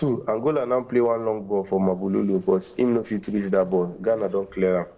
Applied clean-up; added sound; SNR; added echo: neural separator model SepFormer DNS4.